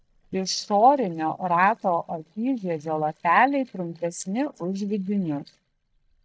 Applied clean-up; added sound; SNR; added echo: neural mask model DeepFilterNet 3.